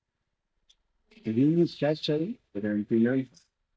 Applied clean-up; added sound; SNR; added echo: neural mask model DeepFilterNet 3.